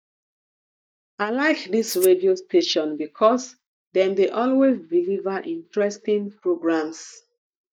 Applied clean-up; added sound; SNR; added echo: neural mask model DeepFilterNet 3.